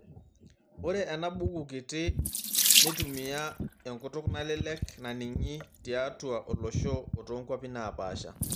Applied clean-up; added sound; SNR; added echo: none; Sink (filling or washing) / Water tap, faucet; 0 dB; none.